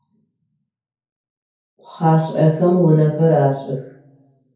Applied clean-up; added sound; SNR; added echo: none; none; none; reverberation time 0.6 s.